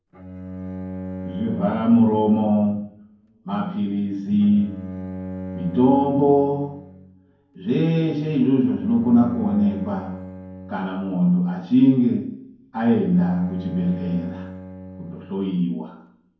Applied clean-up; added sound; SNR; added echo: none; Bowed string instrument; 14 dB; reverberation time 0.9 s.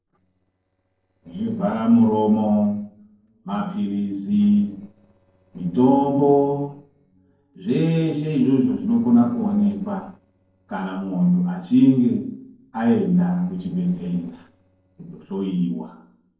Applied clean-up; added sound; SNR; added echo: neural separator model SepFormer DNS4.